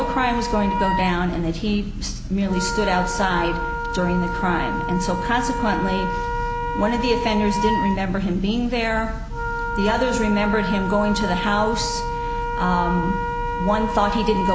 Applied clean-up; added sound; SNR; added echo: none; Wind instrument, woodwind instrument; 5 dB; none.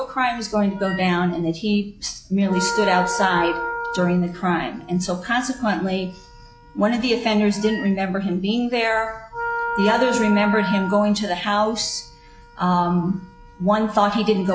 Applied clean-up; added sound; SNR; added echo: classical method log-MMSE.